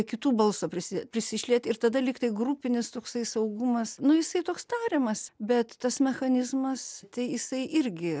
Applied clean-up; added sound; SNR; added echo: none; none; none; none.